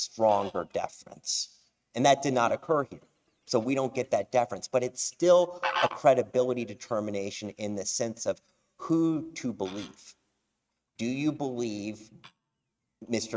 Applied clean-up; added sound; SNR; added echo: neural mask model RNNoise.